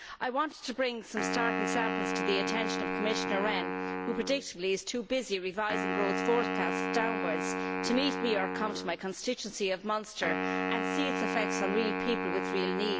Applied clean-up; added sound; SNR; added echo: none; Wind instrument, woodwind instrument; 0 dB; none.